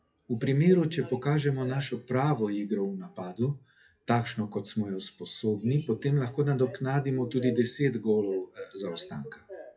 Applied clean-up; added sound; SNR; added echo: classical method WPE with log-MMSE.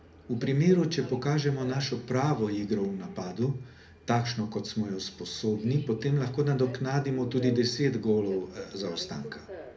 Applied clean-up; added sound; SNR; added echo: none; Subway, metro, underground; 17 dB; reverberation time 0.3 s.